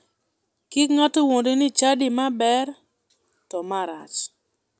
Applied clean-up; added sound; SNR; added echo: none; none; none; none.